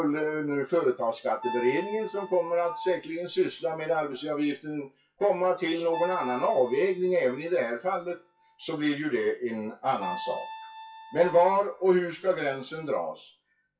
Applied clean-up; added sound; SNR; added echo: classical method WPE with log-MMSE.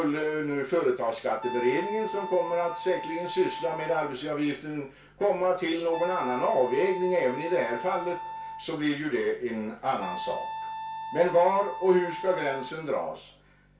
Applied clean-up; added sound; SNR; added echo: none; Wind instrument, woodwind instrument; 10 dB; reverberation time 0.3 s.